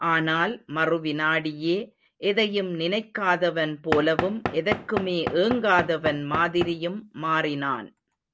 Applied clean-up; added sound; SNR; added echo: none; Knock / Wood; 7 dB; none.